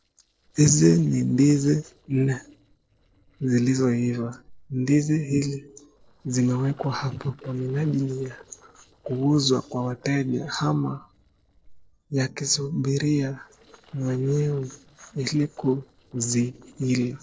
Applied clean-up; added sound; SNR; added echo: neural separator model SepFormer DNS4.